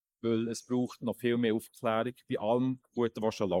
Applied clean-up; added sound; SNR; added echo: neural mask model Resemble Enhance denoiser.